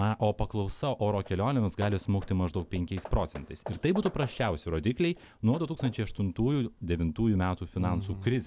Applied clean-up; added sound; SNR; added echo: none; Hammer / Wood; 19 dB; none.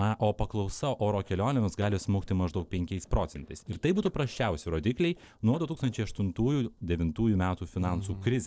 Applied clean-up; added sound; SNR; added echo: neural separator model SepFormer DNS4.